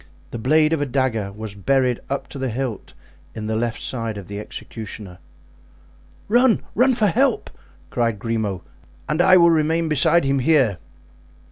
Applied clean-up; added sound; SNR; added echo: none; none; none; none.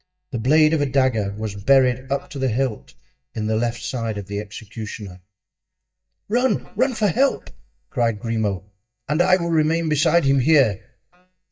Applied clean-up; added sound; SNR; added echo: neural mask model DeepFilterNet 3.